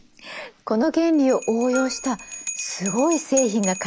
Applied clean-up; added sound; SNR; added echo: none; Wind instrument, woodwind instrument + Bell; 11 dB; none.